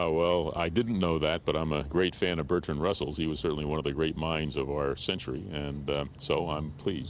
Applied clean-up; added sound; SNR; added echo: none; none; none; none.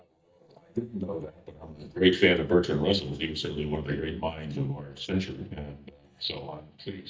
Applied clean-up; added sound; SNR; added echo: neural mask model DeepFilterNet 3.